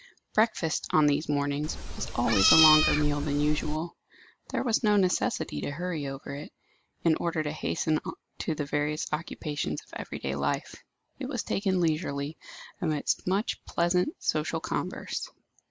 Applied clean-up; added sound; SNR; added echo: none; Meow; -2 dB; none.